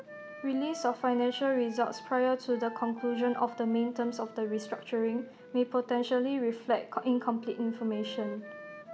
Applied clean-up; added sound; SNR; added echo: none; Wind instrument, woodwind instrument; 16 dB; none.